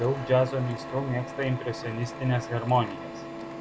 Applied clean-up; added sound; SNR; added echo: none; Printer; 9 dB; none.